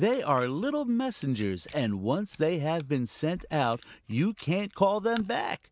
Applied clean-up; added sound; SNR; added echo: neural mask model DeepFilterNet 3.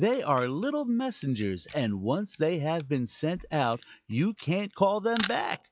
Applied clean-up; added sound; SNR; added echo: classical method log-MMSE.